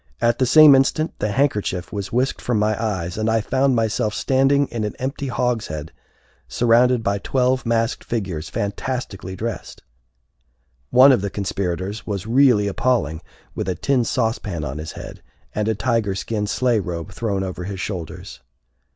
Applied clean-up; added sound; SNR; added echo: none; none; none; none.